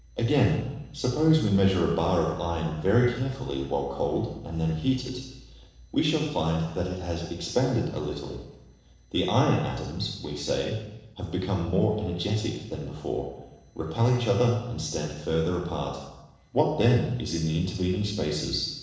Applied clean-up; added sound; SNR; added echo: neural separator model SepFormer DNS4.